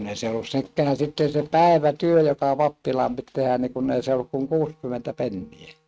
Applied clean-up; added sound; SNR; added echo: neural mask model RNNoise.